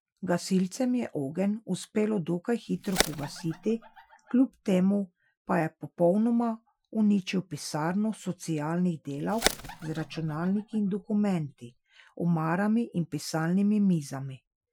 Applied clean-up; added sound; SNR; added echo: classical method Wiener filter.